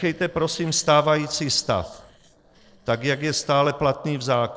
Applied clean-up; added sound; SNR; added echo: neural separator model SepFormer DNS4.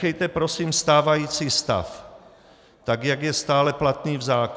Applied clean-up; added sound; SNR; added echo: none; none; none; none.